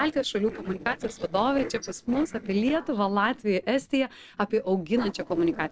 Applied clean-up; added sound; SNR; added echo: neural separator model SepFormer DNS4.